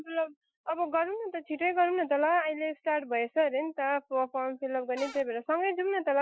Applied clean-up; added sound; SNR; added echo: classical method Wiener filter.